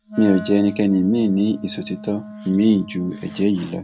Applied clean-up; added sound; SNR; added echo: none; Wind instrument, woodwind instrument; 15 dB; none.